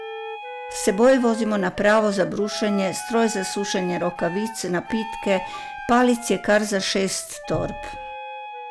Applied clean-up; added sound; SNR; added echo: none; Wind instrument, woodwind instrument + Wind instrument, woodwind instrument; 12 dB; none.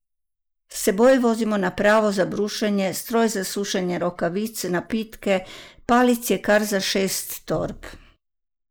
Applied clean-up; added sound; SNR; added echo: neural mask model Resemble Enhance denoiser.